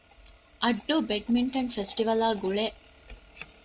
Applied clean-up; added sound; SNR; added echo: none; none; none; none.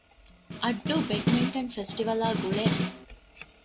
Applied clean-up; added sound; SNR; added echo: none; Snare drum; 0 dB; none.